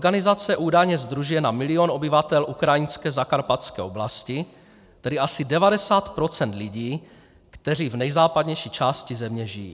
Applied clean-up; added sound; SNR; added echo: none; none; none; none.